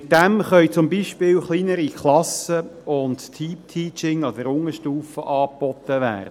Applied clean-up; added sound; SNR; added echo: none; none; none; none.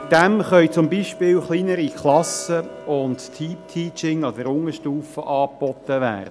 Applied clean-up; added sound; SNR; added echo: none; Tick-tock; 18 dB; none.